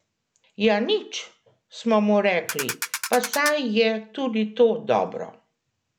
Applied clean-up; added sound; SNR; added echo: none; Ratchet, pawl; 7 dB; none.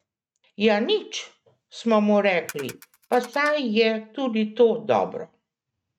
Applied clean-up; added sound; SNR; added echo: neural mask model RNNoise.